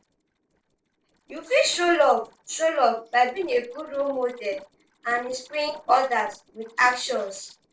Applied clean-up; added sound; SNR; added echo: neural separator model SepFormer DNS4.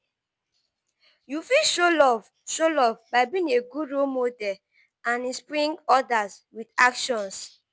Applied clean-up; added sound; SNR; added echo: none; none; none; none.